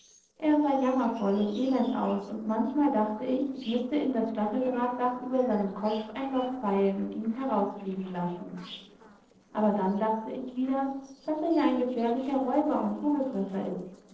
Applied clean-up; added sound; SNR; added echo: neural separator model SepFormer DNS4.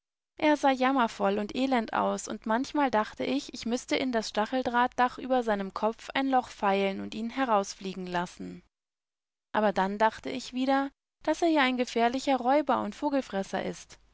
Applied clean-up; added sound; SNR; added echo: none; none; none; none.